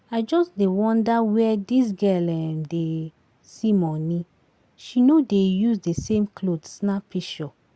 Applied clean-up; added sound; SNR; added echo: none; none; none; none.